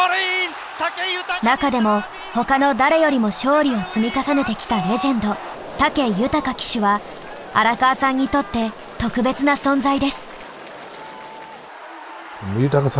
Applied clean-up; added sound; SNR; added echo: none; none; none; none.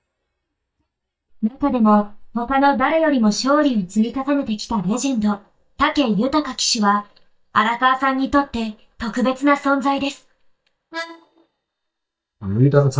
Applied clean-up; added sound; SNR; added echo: neural mask model DeepFilterNet 3.